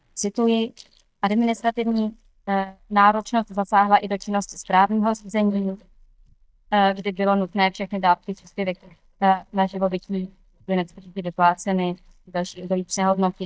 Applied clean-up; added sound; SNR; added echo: neural mask model DeepFilterNet 3.